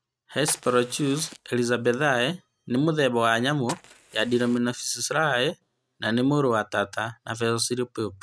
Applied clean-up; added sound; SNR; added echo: neural mask model RNNoise.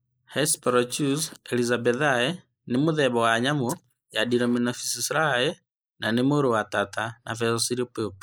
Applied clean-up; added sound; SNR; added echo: neural mask model Resemble Enhance denoiser.